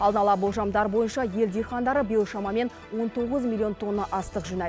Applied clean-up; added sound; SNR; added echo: none; none; none; none.